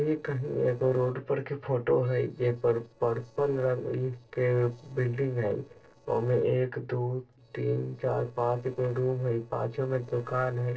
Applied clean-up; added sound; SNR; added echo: neural separator model SepFormer DNS4.